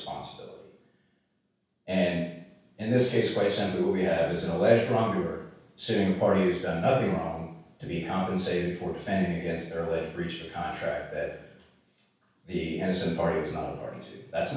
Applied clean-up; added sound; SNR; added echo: none; Brass instrument; 17 dB; reverberation time 0.7 s.